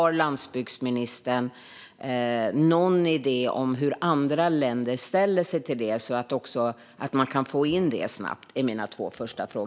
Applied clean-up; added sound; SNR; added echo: none; none; none; none.